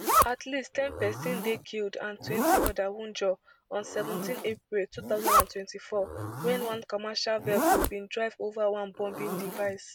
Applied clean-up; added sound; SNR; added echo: none; Zipper (clothing); -1 dB; none.